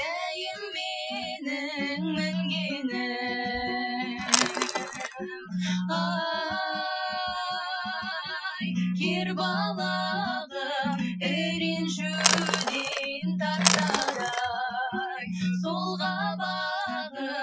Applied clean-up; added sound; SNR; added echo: classical method Wiener filter.